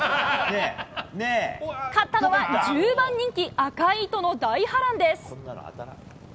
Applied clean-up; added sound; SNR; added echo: none; none; none; none.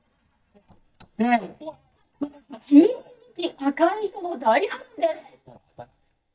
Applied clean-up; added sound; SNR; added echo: neural mask model DeepFilterNet 3.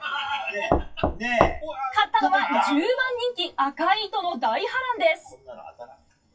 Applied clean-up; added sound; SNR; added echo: classical method WPE with log-MMSE.